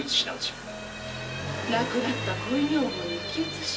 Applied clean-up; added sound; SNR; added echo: none; Motorcycle; 7 dB; reverberation time 0.3 s.